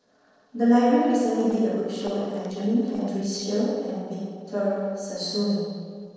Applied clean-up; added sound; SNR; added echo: neural separator model SepFormer DNS4.